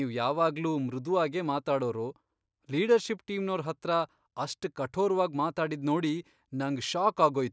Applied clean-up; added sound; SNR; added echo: none; none; none; none.